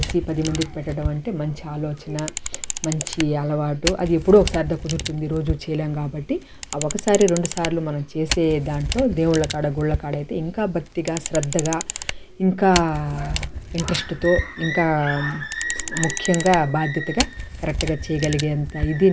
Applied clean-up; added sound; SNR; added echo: none; Camera; 8 dB; none.